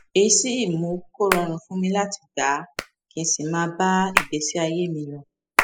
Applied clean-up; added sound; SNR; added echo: classical method spectral subtraction.